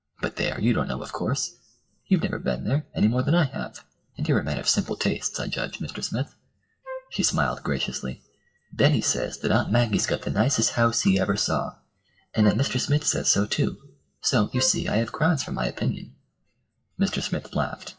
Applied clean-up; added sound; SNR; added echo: classical method WPE with log-MMSE.